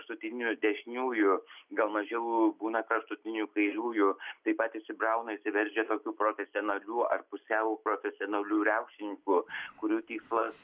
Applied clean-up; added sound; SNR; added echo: none; none; none; none.